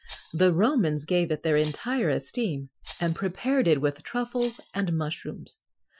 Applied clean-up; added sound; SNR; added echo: classical method Wiener filter.